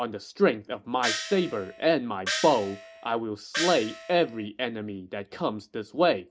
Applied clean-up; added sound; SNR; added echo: none; Gong; 7 dB; reverberation time 0.3 s.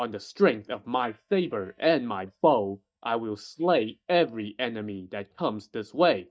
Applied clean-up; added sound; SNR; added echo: neural mask model DeepFilterNet 3.